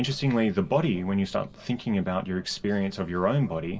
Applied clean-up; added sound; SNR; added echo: none; none; none; reverberation time 1.9 s.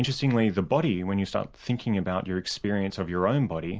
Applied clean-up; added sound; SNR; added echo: none; none; none; none.